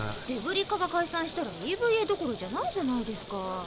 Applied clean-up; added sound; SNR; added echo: none; Sink (filling or washing) / Water tap, faucet; 12 dB; none.